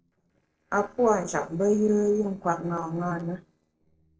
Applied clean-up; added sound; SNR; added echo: neural separator model SepFormer DNS4.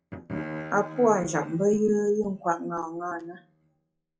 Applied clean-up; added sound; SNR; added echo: classical method WPE with log-MMSE.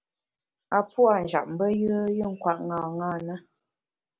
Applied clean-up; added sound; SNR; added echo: none; none; none; none.